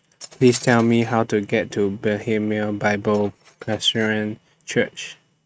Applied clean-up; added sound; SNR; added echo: neural mask model RNNoise.